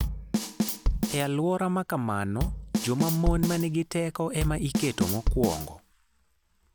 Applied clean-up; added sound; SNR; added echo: none; Bass drum / Snare drum / Drum kit; 1 dB; none.